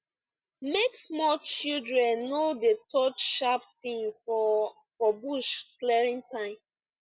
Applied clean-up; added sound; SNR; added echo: none; none; none; none.